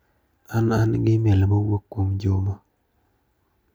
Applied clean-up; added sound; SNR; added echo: none; none; none; none.